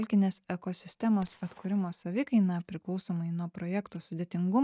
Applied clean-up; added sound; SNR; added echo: neural mask model RNNoise.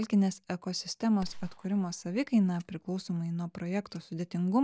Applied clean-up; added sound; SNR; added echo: neural mask model DeepFilterNet 3.